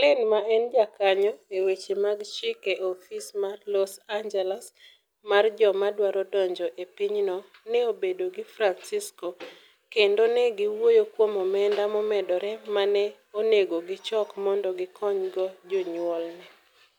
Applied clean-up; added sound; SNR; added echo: none; none; none; none.